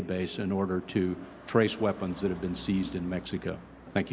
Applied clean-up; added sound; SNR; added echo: none; Car passing by; 17 dB; none.